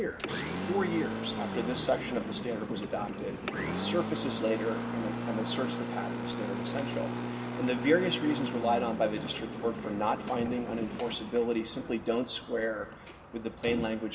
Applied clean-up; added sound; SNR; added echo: none; Engine; 4 dB; reverberation time 0.4 s.